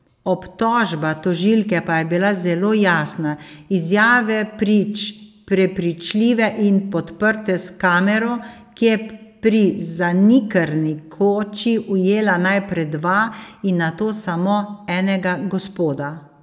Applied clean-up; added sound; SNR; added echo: none; none; none; none.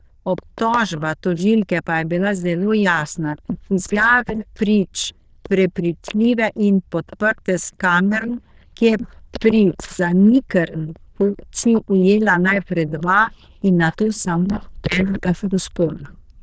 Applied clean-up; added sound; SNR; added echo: neural diffusion model UNIVERSE++.